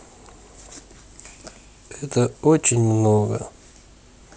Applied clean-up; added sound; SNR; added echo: none; none; none; none.